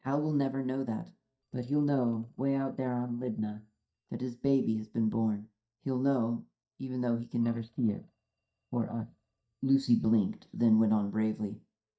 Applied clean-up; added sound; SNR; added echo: neural mask model DeepFilterNet 3.